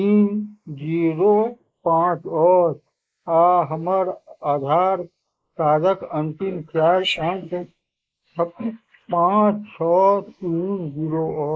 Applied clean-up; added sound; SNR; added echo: neural mask model Resemble Enhance denoiser.